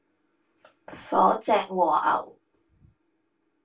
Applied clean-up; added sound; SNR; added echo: none; none; none; reverberation time 0.2 s.